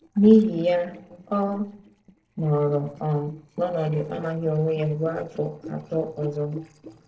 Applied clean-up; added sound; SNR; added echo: neural separator model SepFormer DNS4.